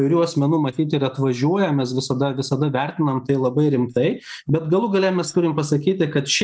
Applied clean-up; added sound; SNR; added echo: neural mask model DeepFilterNet 3.